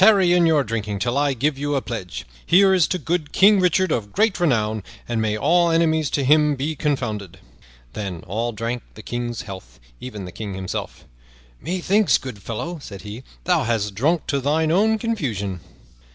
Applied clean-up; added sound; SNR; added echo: none; none; none; none.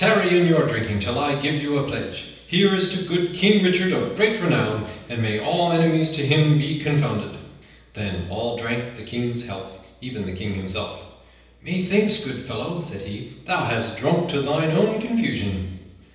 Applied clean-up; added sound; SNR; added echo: none; none; none; reverberation time 0.9 s.